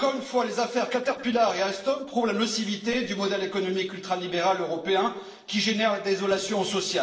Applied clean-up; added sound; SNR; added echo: neural separator model SepFormer DNS4.